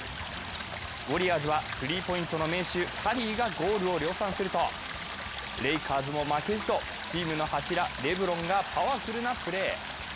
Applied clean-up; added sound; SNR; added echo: none; Stream; 9 dB; none.